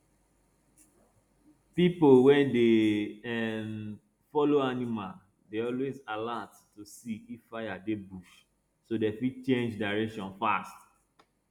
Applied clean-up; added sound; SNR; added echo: none; none; none; none.